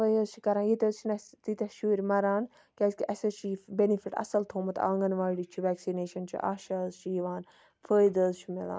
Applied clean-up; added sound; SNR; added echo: none; none; none; none.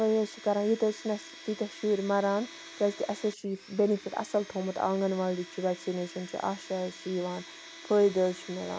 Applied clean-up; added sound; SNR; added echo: none; Domestic sounds, home sounds; 17 dB; none.